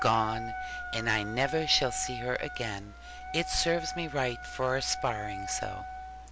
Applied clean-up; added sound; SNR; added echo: none; Wind instrument, woodwind instrument; 8 dB; none.